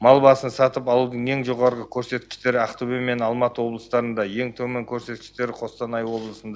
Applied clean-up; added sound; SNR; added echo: none; none; none; none.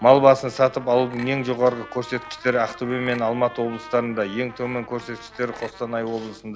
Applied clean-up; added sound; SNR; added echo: none; Chink, clink + Trumpet; 19 dB; none.